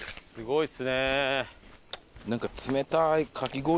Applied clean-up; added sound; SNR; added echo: none; Chewing, mastication; 17 dB; none.